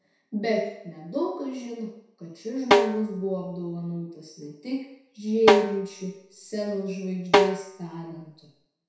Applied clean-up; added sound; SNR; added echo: none; Snare drum; -4 dB; reverberation time 0.7 s.